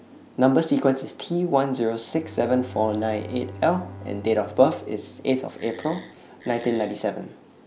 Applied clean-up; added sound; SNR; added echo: none; Bowed string instrument + Wood; 18 dB; none.